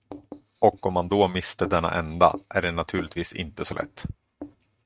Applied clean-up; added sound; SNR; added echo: neural mask model RNNoise.